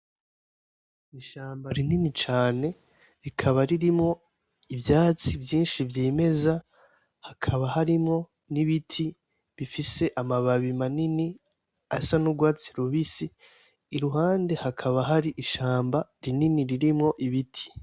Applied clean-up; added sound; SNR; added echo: none; none; none; none.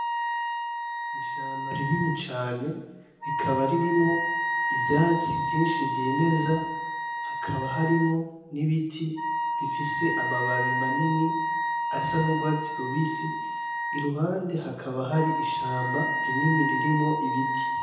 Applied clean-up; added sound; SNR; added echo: none; Wind instrument, woodwind instrument; 1 dB; reverberation time 0.9 s.